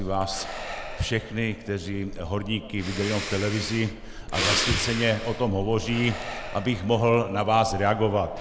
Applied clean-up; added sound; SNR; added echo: none; Breathing; 7 dB; none.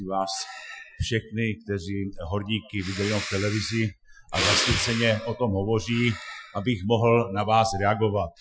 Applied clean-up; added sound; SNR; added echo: classical method Wiener filter.